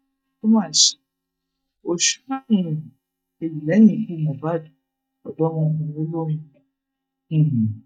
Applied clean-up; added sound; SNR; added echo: neural mask model DeepFilterNet 3.